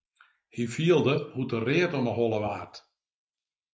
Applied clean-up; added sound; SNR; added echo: neural mask model Resemble Enhance denoiser.